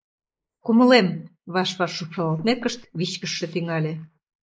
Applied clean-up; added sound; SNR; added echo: neural mask model Resemble Enhance denoiser.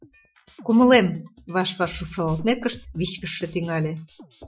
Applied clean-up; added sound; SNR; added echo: classical method Wiener filter.